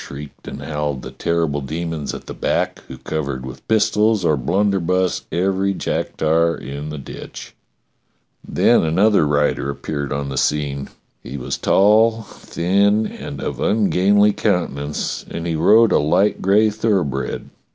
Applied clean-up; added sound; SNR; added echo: none; none; none; none.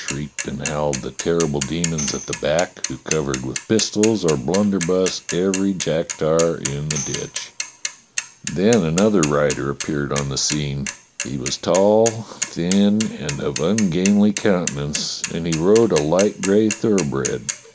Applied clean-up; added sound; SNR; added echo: none; Mechanisms / Bicycle + Tambourine; 10 dB; none.